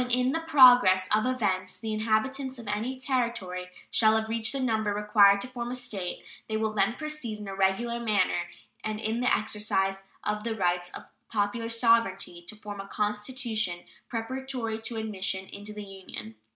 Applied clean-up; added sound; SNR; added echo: none; none; none; none.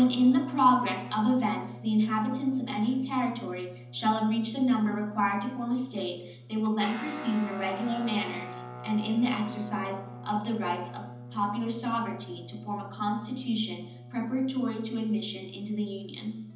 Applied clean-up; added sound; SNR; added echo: none; Guitar; 15 dB; reverberation time 0.8 s.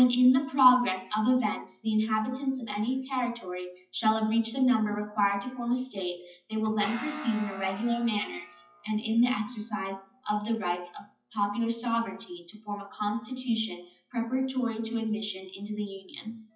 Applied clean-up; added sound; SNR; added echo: classical method WPE with log-MMSE.